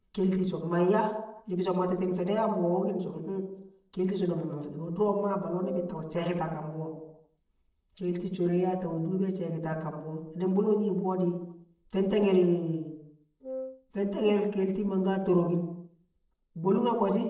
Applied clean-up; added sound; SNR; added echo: neural separator model SepFormer DNS4.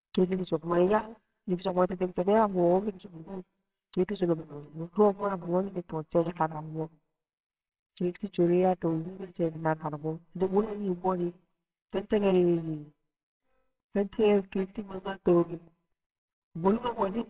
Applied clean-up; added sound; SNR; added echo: neural separator model SepFormer WHAMR!.